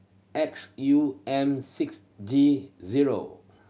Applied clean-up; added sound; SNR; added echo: none; none; none; none.